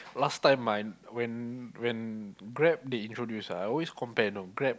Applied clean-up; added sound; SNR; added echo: none; none; none; none.